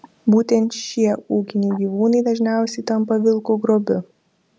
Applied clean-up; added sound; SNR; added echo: none; none; none; none.